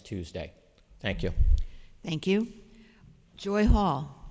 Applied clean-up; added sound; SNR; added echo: none; none; none; none.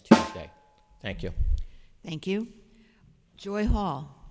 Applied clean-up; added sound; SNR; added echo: none; Snare drum; -4 dB; none.